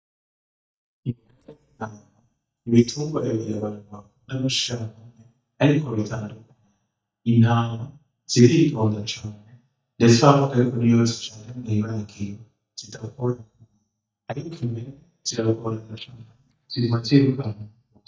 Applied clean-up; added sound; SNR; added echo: neural mask model DeepFilterNet 3.